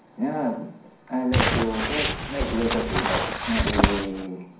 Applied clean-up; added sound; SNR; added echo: none; Crumpling, crinkling; -3 dB; reverberation time 0.6 s.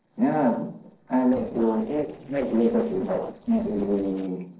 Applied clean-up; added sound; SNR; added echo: neural separator model SepFormer DNS4.